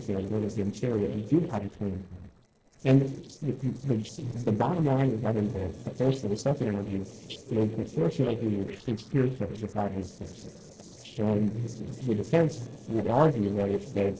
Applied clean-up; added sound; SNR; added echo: neural separator model SepFormer DNS4.